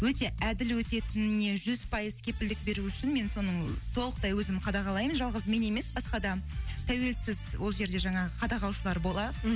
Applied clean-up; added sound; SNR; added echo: none; none; none; none.